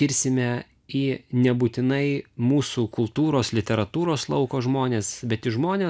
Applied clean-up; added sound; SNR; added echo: none; none; none; none.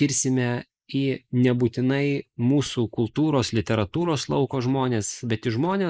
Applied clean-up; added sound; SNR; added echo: neural mask model Resemble Enhance denoiser.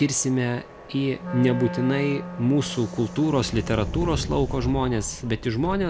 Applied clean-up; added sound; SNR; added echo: none; Subway, metro, underground + Wind instrument, woodwind instrument; 9 dB; none.